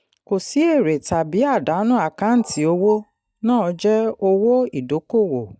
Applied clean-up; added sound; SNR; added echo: neural mask model DeepFilterNet 3.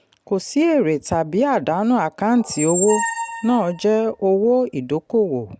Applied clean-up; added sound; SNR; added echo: none; Squeak; 9 dB; none.